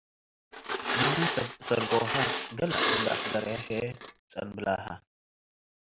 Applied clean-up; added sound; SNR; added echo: none; Glass; -3 dB; none.